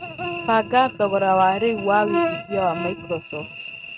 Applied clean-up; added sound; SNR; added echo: neural mask model RNNoise.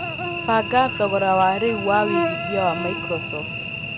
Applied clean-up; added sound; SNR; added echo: none; Cricket / Buzz; 4 dB; none.